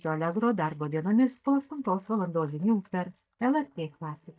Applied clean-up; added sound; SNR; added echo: neural mask model DeepFilterNet 3.